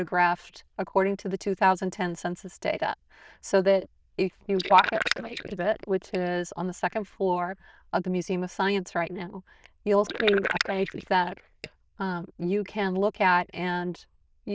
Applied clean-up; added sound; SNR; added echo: neural diffusion model UNIVERSE++.